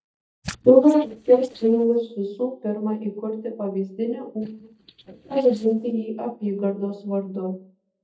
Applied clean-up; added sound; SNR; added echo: neural mask model DeepFilterNet 3.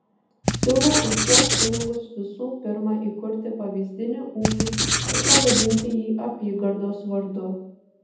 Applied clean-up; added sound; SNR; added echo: none; Writing; -4 dB; reverberation time 0.8 s.